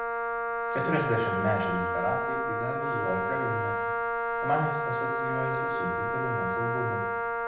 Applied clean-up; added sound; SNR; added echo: none; Wind instrument, woodwind instrument; -3 dB; reverberation time 0.8 s.